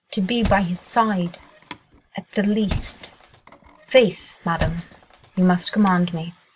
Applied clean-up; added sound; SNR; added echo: none; Thump, thud; 11 dB; none.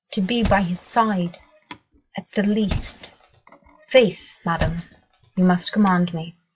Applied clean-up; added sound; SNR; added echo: classical method log-MMSE.